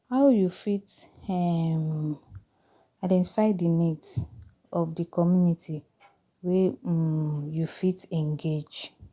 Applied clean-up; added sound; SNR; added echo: none; none; none; none.